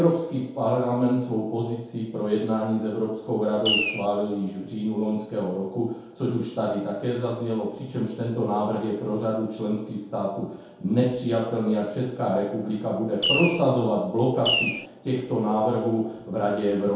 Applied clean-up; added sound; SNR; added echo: none; Fireworks; -1 dB; reverberation time 0.8 s.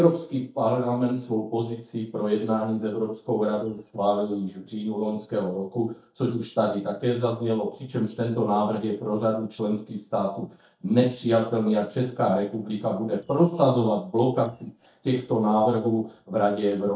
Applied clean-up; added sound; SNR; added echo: neural mask model DeepFilterNet 3.